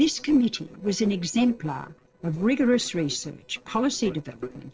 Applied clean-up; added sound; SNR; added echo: neural separator model SepFormer DNS4.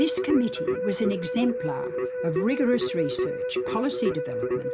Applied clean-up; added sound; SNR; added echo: none; Keyboard (musical); 1 dB; none.